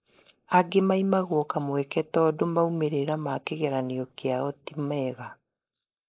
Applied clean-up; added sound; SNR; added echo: neural mask model Resemble Enhance denoiser.